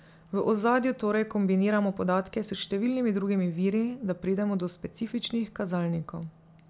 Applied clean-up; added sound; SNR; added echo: none; none; none; none.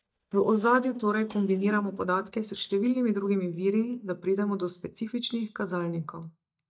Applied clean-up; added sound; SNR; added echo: neural mask model DeepFilterNet 3.